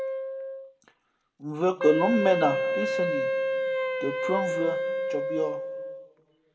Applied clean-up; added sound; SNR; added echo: none; Wind instrument, woodwind instrument; 0 dB; reverberation time 1.3 s.